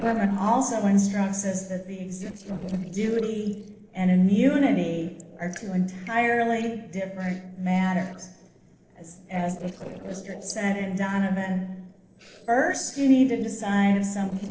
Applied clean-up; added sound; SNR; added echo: neural separator model SepFormer DNS4.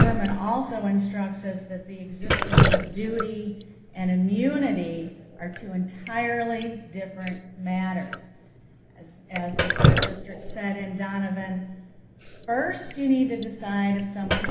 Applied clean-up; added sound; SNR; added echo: none; Drip; 0 dB; reverberation time 1.0 s.